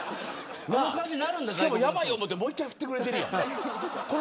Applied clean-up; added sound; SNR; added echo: none; none; none; none.